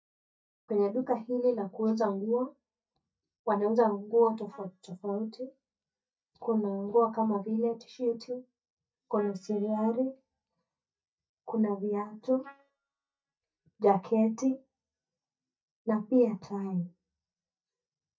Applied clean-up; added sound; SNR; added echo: neural mask model DeepFilterNet 3.